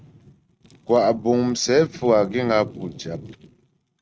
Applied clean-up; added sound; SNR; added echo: neural mask model RNNoise.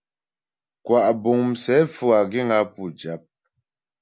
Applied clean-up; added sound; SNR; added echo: none; none; none; none.